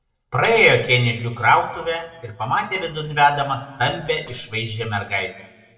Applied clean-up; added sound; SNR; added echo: neural separator model SepFormer DNS4.